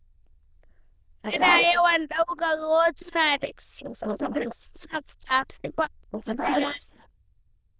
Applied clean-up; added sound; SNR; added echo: neural diffusion model UNIVERSE++.